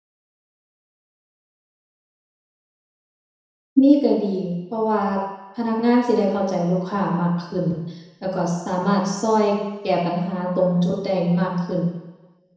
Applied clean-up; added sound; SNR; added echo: none; none; none; reverberation time 1.0 s.